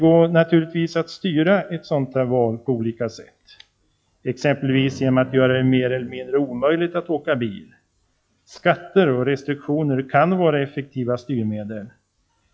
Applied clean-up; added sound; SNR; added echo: classical method log-MMSE.